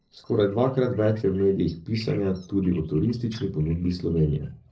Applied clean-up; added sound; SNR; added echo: neural separator model SepFormer DNS4.